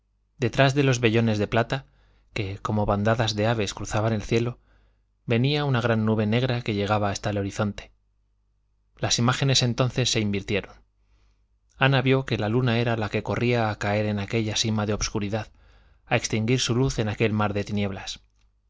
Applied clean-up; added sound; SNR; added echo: none; none; none; none.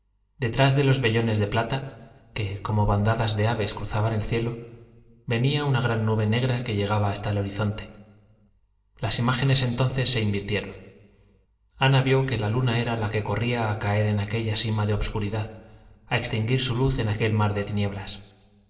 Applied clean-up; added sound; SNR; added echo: none; none; none; reverberation time 1.5 s.